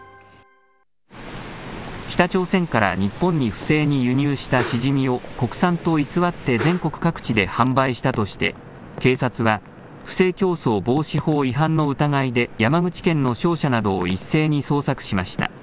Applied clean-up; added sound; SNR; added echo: none; Whoosh, swoosh, swish; 13 dB; none.